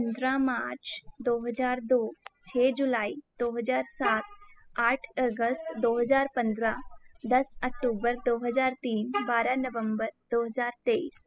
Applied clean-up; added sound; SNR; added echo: classical method spectral subtraction.